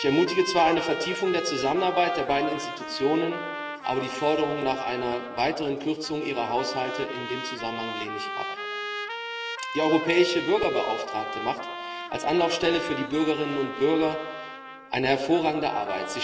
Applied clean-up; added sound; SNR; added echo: none; Trumpet; 9 dB; reverberation time 1.9 s.